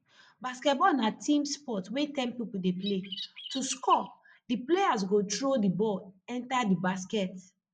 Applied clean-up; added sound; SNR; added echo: neural mask model Resemble Enhance denoiser.